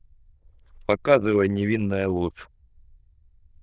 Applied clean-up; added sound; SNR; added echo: neural diffusion model UNIVERSE++.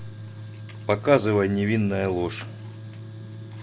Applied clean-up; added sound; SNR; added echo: none; Tools; 12 dB; none.